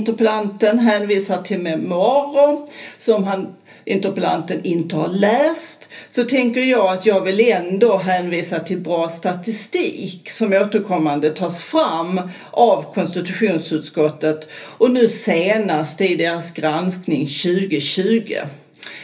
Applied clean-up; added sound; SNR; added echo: none; none; none; reverberation time 0.3 s.